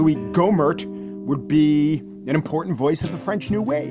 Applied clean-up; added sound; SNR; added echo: none; none; none; none.